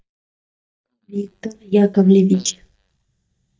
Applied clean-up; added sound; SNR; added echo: neural mask model DeepFilterNet 3.